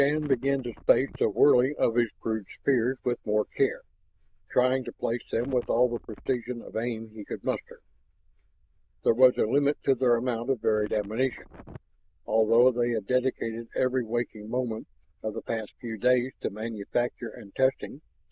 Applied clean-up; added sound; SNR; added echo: neural diffusion model UNIVERSE++.